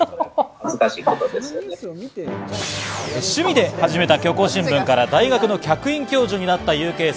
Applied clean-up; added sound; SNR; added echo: none; none; none; none.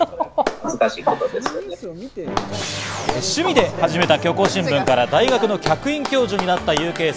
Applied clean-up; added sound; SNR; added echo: none; Clapping; 10 dB; none.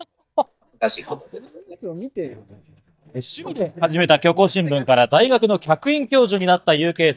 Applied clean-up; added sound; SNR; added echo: neural mask model DeepFilterNet 3.